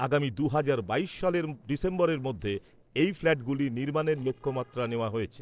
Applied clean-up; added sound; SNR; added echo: neural separator model SepFormer DNS4.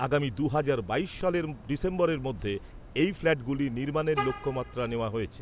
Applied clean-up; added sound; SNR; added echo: none; Vehicle horn, car horn, honking; 13 dB; none.